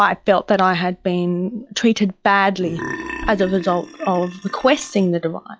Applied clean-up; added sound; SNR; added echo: classical method log-MMSE.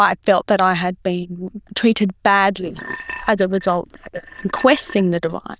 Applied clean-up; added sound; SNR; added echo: neural diffusion model UNIVERSE++.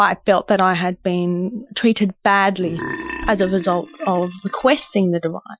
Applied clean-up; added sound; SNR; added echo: classical method Wiener filter.